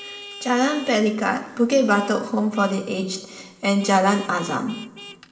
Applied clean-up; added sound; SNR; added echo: none; Vehicle horn, car horn, honking; 19 dB; reverberation time 2.0 s.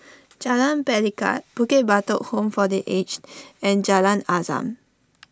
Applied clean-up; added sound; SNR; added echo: none; none; none; none.